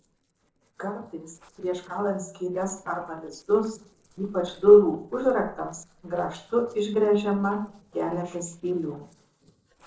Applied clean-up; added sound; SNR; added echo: neural separator model SepFormer DNS4.